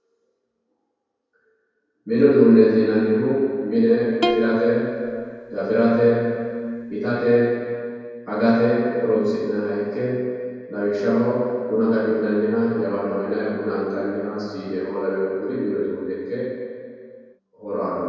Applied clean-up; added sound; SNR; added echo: none; Plucked string instrument; 9 dB; reverberation time 2.2 s.